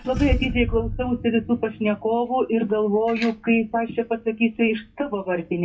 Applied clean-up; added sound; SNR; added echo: classical method WPE with log-MMSE.